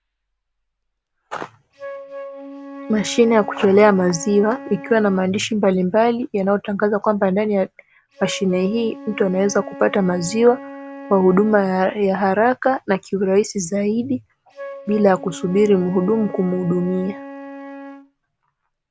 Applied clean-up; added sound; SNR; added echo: none; Wind instrument, woodwind instrument; 17 dB; none.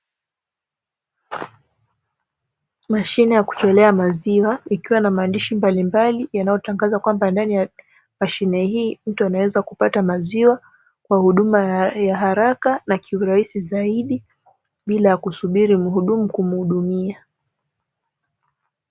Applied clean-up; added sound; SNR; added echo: none; none; none; none.